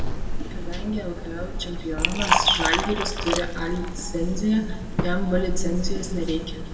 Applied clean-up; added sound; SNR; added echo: none; Liquid; -1 dB; reverberation time 1.5 s.